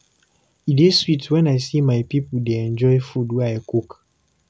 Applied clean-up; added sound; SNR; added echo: none; none; none; none.